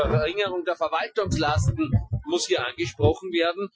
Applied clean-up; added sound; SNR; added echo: classical method Wiener filter.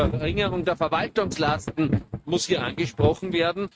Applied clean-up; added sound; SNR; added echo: neural mask model RNNoise.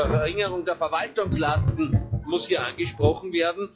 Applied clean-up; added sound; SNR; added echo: classical method log-MMSE.